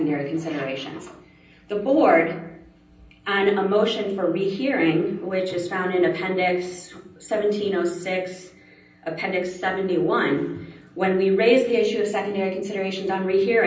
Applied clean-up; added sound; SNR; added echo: none; none; none; reverberation time 0.6 s.